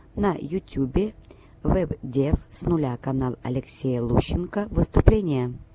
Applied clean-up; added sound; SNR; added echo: none; none; none; none.